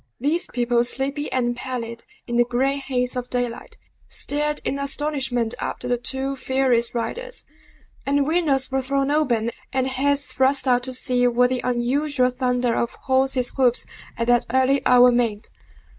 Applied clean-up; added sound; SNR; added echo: neural mask model DeepFilterNet 3.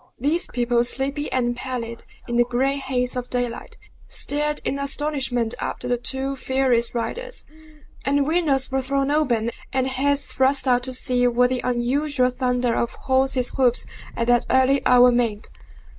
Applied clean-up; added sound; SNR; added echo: neural mask model Resemble Enhance denoiser.